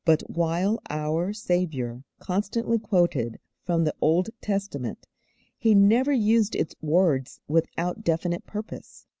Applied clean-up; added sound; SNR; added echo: none; none; none; none.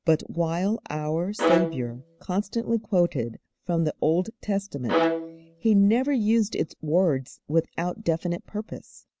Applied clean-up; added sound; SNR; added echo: none; Bowed string instrument; 3 dB; none.